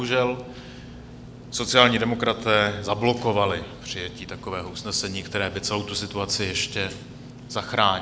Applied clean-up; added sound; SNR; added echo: none; Engine / Mechanisms; 17 dB; none.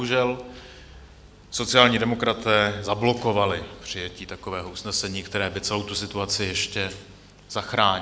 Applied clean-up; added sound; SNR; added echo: none; none; none; none.